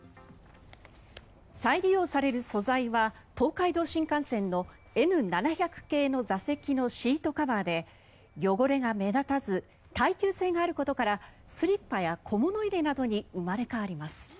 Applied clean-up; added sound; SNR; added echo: none; none; none; none.